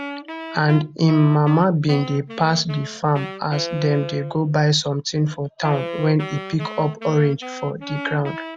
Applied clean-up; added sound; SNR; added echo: none; Wind instrument, woodwind instrument; 12 dB; none.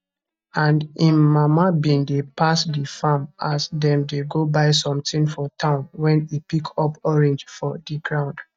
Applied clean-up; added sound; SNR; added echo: neural mask model DeepFilterNet 3.